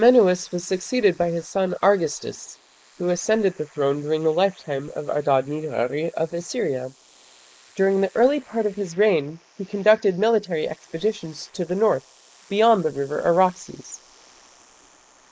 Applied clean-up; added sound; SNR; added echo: neural mask model Resemble Enhance denoiser.